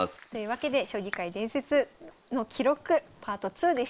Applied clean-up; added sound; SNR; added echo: neural mask model Resemble Enhance denoiser.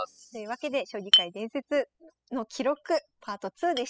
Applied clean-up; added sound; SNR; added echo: classical method spectral subtraction.